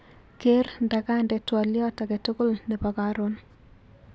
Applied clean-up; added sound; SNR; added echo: none; none; none; none.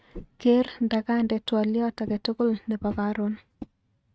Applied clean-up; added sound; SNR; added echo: neural mask model RNNoise.